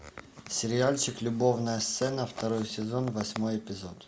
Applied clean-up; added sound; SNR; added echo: none; none; none; none.